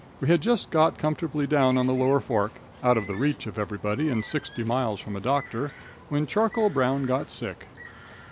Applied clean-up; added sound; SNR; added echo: none; Bird; 19 dB; none.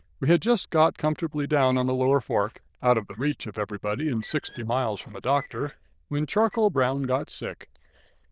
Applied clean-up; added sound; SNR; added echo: neural diffusion model UNIVERSE++.